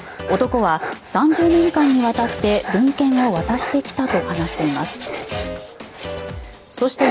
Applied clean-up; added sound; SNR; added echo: none; Printer + Dog; 11 dB; none.